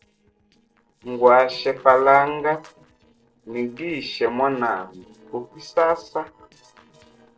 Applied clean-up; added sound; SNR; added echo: neural separator model SepFormer DNS4.